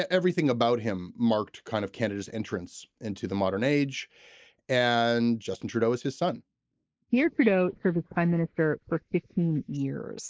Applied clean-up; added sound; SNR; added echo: neural mask model Resemble Enhance denoiser.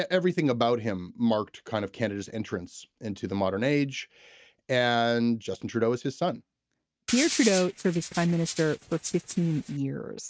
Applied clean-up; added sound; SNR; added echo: neural mask model RNNoise.